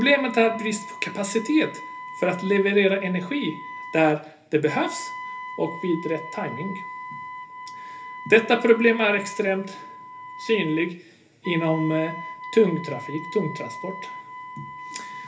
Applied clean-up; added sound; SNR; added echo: none; Wind instrument, woodwind instrument; 12 dB; reverberation time 0.3 s.